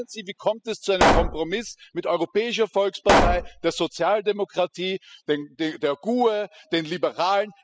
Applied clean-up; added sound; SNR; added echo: classical method spectral subtraction.